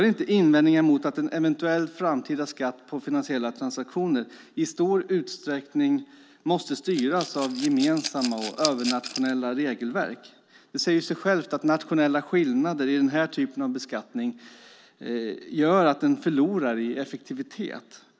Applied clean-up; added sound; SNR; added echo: none; Rattle / Glass; 10 dB; none.